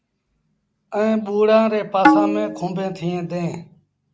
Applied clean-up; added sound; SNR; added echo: none; Tabla; -1 dB; none.